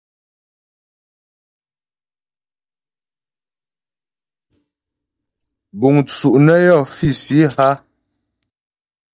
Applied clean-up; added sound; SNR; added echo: neural mask model DeepFilterNet 3.